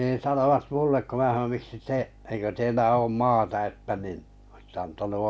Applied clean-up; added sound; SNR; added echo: none; none; none; none.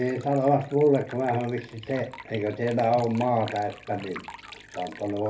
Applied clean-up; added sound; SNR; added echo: none; Liquid; 19 dB; reverberation time 0.3 s.